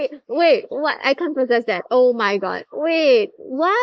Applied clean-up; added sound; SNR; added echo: neural mask model Resemble Enhance denoiser.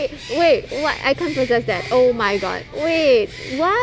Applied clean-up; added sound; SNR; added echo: none; Bird; 16 dB; none.